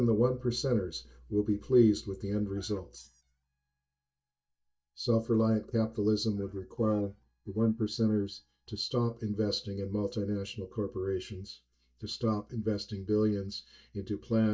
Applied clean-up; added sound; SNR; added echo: neural mask model DeepFilterNet 3.